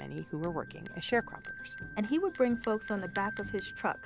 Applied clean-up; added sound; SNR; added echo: none; Bell; -2 dB; none.